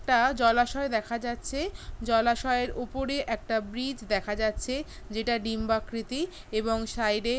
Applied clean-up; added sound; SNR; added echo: none; none; none; none.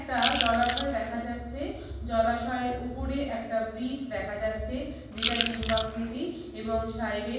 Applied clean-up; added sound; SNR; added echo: none; Chewing, mastication / Crushing; -3 dB; reverberation time 1.2 s.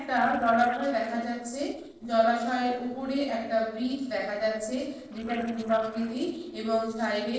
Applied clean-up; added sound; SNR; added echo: neural separator model SepFormer DNS4.